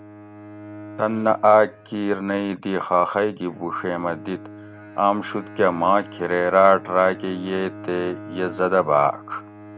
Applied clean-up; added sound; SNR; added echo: none; Bowed string instrument; 18 dB; none.